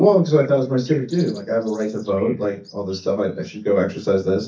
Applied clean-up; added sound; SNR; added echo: neural mask model DeepFilterNet 3.